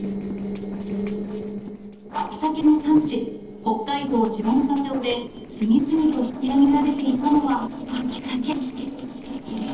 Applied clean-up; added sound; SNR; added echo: neural separator model SepFormer DNS4.